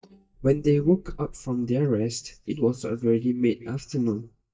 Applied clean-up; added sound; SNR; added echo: neural mask model DeepFilterNet 3.